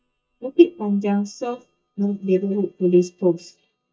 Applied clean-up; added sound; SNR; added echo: neural mask model DeepFilterNet 3.